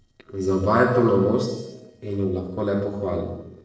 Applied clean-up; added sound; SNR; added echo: neural separator model SepFormer DNS4.